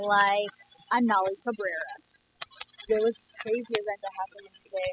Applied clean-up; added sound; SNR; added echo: classical method spectral subtraction.